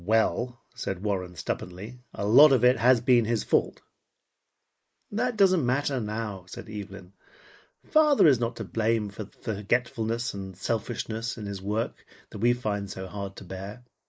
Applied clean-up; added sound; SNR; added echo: neural mask model Resemble Enhance denoiser.